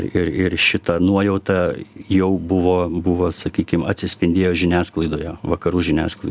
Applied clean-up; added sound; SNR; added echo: none; none; none; none.